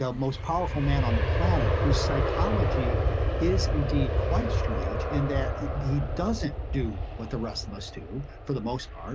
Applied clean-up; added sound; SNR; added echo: none; Aircraft; -4 dB; none.